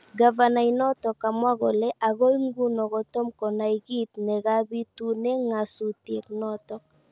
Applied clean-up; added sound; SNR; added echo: none; none; none; none.